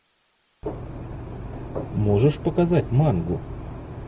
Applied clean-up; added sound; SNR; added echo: none; none; none; none.